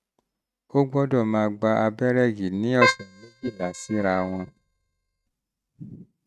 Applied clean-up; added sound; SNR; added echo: neural mask model RNNoise.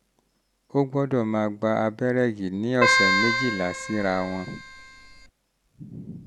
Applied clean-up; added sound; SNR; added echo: none; Keyboard (musical); -2 dB; none.